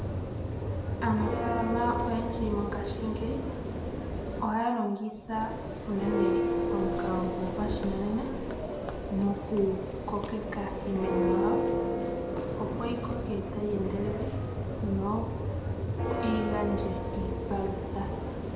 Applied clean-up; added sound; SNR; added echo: none; Church bell; -2 dB; reverberation time 1.0 s.